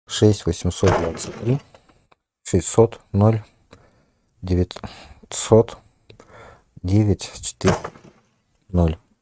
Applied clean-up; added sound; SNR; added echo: neural mask model RNNoise.